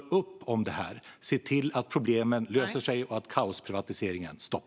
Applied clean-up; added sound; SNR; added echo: none; none; none; none.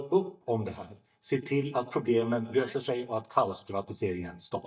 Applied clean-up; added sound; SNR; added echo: neural mask model DeepFilterNet 3.